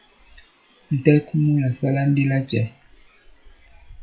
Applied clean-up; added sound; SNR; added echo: classical method WPE with log-MMSE.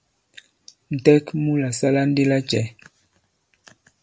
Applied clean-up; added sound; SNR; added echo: none; none; none; none.